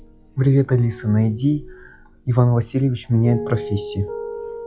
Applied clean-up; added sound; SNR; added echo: classical method log-MMSE.